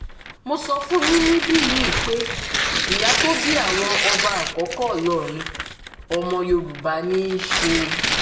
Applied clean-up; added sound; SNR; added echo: none; Tearing; 1 dB; reverberation time 0.5 s.